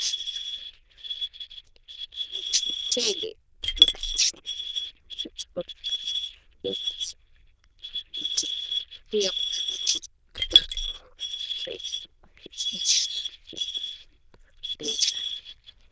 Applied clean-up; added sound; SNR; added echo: neural diffusion model UNIVERSE++.